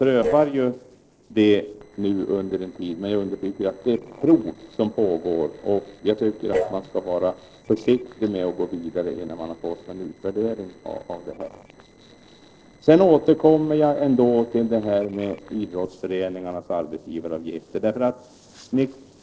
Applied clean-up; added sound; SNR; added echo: neural separator model SepFormer DNS4.